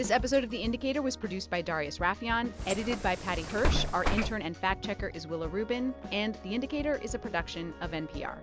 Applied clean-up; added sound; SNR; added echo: none; Bus; 0 dB; none.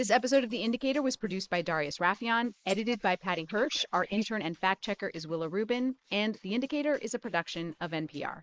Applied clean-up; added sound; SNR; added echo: neural mask model Resemble Enhance denoiser.